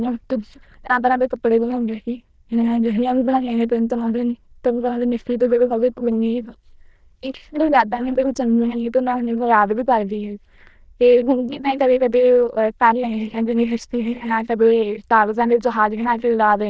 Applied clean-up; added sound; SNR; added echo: neural diffusion model UNIVERSE++.